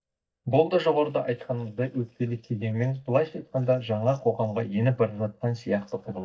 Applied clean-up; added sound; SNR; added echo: neural mask model DeepFilterNet 3.